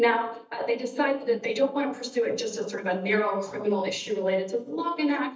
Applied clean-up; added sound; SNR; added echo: neural mask model DeepFilterNet 3.